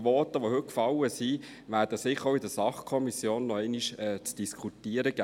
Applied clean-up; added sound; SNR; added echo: none; none; none; none.